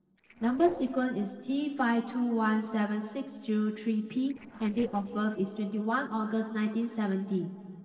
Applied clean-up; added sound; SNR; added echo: neural separator model SepFormer DNS4.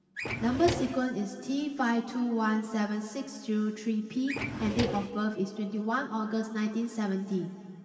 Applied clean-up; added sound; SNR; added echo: none; Drawer open or close; 6 dB; reverberation time 2.6 s.